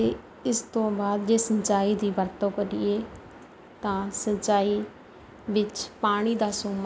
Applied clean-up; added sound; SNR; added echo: none; none; none; none.